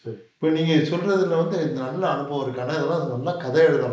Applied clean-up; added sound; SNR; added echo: neural mask model Resemble Enhance denoiser.